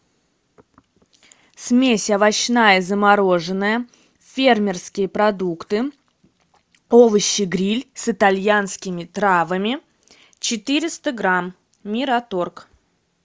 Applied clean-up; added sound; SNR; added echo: none; none; none; none.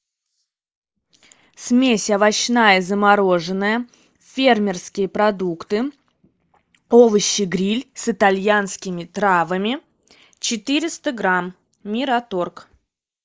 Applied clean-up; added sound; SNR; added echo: neural mask model Resemble Enhance denoiser.